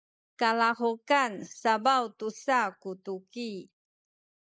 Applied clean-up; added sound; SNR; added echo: neural mask model Resemble Enhance denoiser.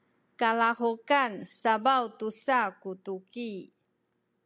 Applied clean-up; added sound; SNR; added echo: none; none; none; none.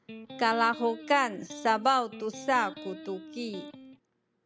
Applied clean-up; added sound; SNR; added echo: none; Electric guitar; 14 dB; none.